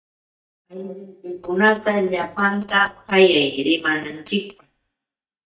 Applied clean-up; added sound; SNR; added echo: neural mask model DeepFilterNet 3.